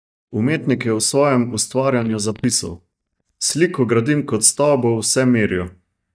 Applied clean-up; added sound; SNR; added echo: neural mask model DeepFilterNet 3.